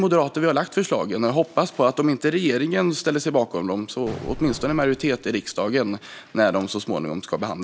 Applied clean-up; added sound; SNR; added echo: none; Explosion; 18 dB; none.